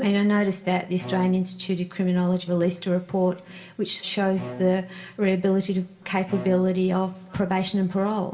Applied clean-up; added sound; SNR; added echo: none; Bowed string instrument; 18 dB; reverberation time 0.8 s.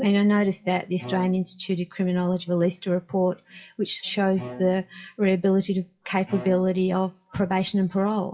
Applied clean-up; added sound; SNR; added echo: classical method WPE with log-MMSE.